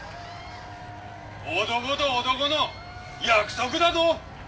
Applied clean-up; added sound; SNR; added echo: none; Applause / Crowd / Cheering; 16 dB; none.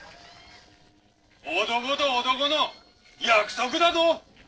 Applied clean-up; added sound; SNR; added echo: neural separator model SepFormer DNS4.